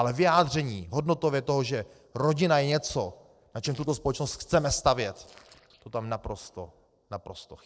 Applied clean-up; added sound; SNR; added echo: neural separator model SepFormer DNS4.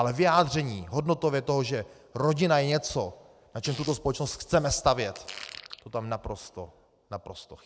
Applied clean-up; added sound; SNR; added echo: none; Fart; 18 dB; none.